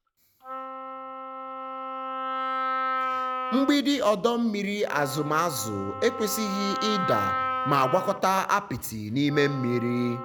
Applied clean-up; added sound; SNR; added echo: none; Wind instrument, woodwind instrument; 5 dB; none.